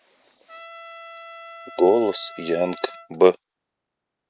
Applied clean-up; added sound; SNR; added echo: none; Trumpet; 19 dB; none.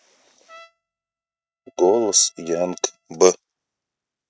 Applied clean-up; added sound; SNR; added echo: neural mask model RNNoise.